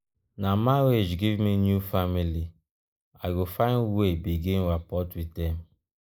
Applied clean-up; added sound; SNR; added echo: neural mask model Resemble Enhance denoiser.